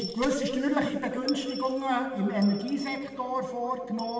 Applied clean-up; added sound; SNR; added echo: none; Coin (dropping) / Dishes, pots, and pans; 18 dB; reverberation time 2.1 s.